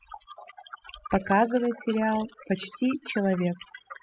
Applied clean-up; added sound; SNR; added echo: classical method spectral subtraction.